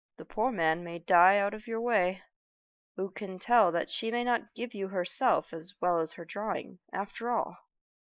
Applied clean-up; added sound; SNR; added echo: neural mask model Resemble Enhance denoiser.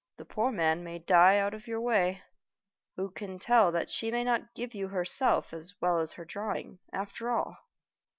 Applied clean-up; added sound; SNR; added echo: none; none; none; none.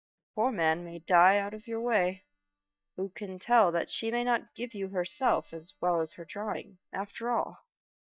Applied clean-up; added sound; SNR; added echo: neural mask model DeepFilterNet 3.